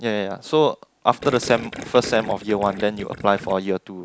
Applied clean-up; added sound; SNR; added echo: none; Gurgling; 13 dB; none.